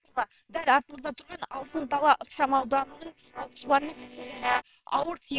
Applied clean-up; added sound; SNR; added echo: neural separator model SepFormer WHAMR!.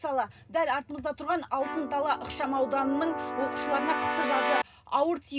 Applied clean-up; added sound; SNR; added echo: none; Keyboard (musical); 2 dB; reverberation time 0.2 s.